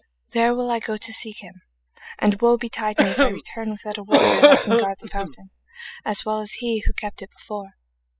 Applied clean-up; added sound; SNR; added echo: classical method spectral subtraction.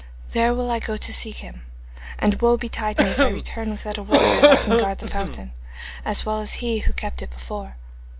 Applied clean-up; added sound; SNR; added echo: none; Cough; -4 dB; none.